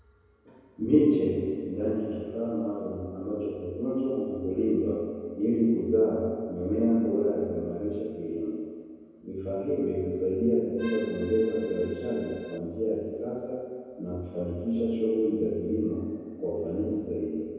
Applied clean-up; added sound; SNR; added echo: none; Accordion; 18 dB; reverberation time 2.2 s.